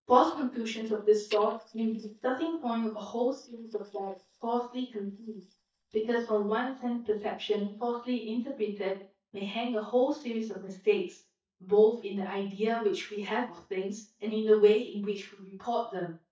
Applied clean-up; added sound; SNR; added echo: neural mask model DeepFilterNet 3.